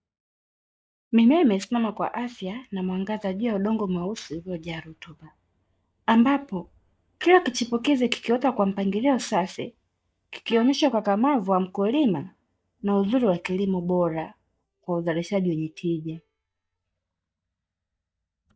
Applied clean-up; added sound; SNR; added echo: neural mask model DeepFilterNet 3.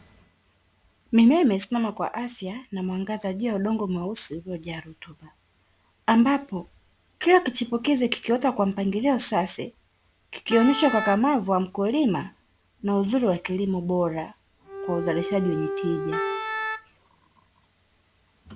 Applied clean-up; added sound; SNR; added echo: none; Bowed string instrument + Wind instrument, woodwind instrument; 5 dB; none.